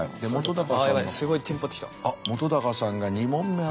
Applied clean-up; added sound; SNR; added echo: none; Drip; 13 dB; none.